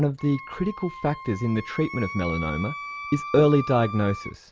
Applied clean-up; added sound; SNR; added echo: none; Wind instrument, woodwind instrument; 12 dB; none.